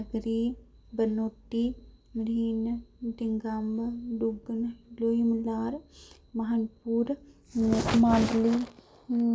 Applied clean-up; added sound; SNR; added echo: none; none; none; none.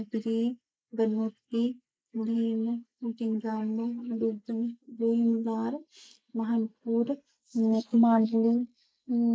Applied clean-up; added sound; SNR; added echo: neural mask model Resemble Enhance denoiser.